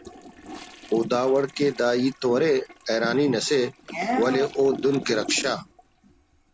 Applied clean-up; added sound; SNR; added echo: none; Toilet flush; 17 dB; none.